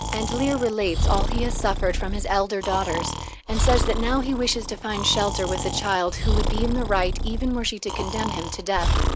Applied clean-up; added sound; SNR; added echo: none; Breathing; 0 dB; none.